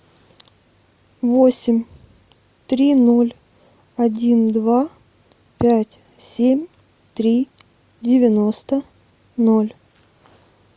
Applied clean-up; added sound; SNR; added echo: none; none; none; none.